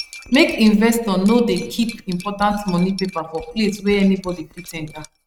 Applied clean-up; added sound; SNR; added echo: neural mask model RNNoise.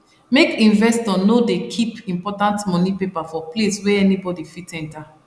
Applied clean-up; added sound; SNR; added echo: none; none; none; none.